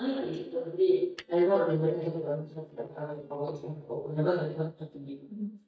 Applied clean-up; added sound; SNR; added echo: neural mask model DeepFilterNet 3.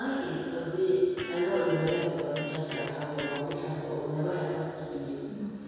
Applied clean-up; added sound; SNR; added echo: none; Electric guitar; 10 dB; reverberation time 2.2 s.